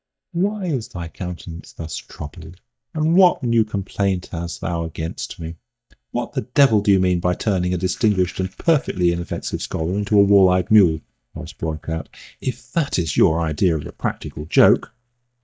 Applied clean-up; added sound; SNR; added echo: neural mask model DeepFilterNet 3.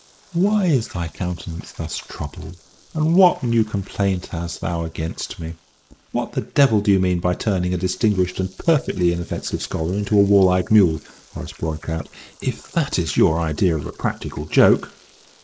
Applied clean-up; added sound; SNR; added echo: neural mask model Resemble Enhance denoiser.